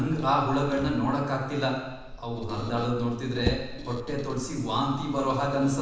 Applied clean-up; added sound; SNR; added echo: none; Squeak; 10 dB; reverberation time 1.0 s.